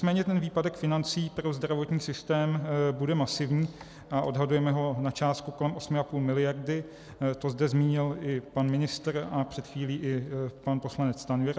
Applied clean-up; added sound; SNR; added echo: none; none; none; none.